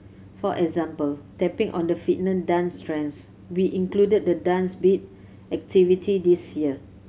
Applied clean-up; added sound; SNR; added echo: none; none; none; none.